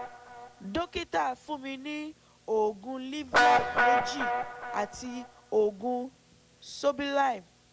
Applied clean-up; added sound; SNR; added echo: none; Guitar; 0 dB; none.